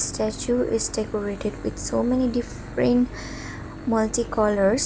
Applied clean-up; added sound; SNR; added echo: none; Engine / Boat, Water vehicle; 12 dB; none.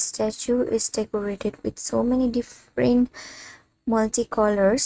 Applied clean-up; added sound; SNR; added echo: neural mask model RNNoise.